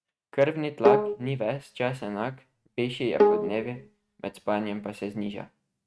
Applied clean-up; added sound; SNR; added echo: neural mask model RNNoise.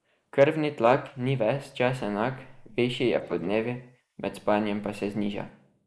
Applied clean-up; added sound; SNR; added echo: neural mask model Resemble Enhance denoiser.